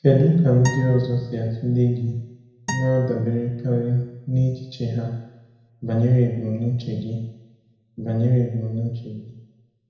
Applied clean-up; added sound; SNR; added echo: none; Acoustic guitar; 15 dB; reverberation time 0.9 s.